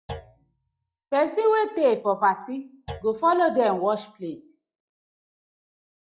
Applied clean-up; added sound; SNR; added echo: classical method log-MMSE.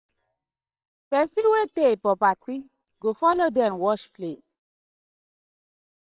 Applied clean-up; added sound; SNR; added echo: neural separator model SepFormer WHAM!.